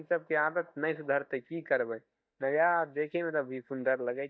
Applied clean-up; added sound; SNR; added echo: neural mask model DeepFilterNet 3.